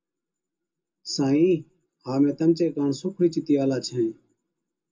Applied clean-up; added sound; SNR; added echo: none; none; none; reverberation time 0.2 s.